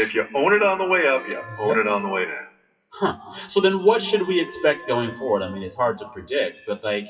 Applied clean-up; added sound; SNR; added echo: classical method WPE with log-MMSE.